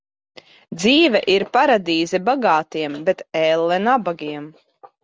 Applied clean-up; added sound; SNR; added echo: none; none; none; none.